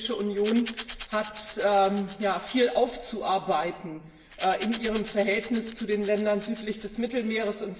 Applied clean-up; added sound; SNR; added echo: none; Rattle / Rattle (instrument); 3 dB; reverberation time 0.8 s.